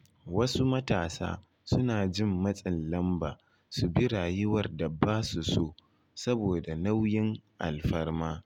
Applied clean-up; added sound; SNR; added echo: none; none; none; none.